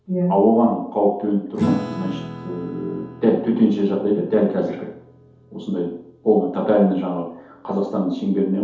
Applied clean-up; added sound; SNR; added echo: none; Acoustic guitar / Strum; 16 dB; reverberation time 0.8 s.